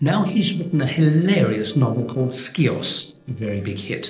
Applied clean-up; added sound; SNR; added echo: neural separator model SepFormer DNS4.